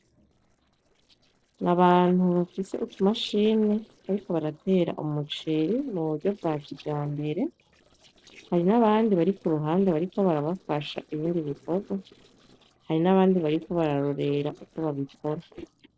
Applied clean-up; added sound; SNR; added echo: neural separator model SepFormer DNS4.